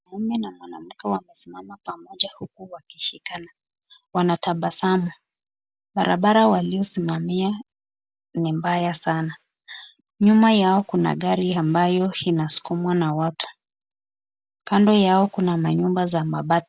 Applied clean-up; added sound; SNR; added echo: none; none; none; none.